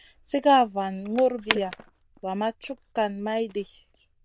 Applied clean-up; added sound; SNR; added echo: neural diffusion model UNIVERSE++.